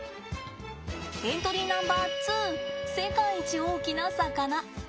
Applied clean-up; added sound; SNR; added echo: none; Wind instrument, woodwind instrument; 6 dB; none.